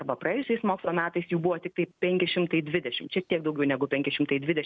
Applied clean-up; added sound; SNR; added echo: none; none; none; none.